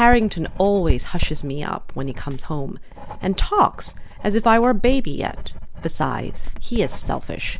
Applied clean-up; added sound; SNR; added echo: none; Writing; 2 dB; none.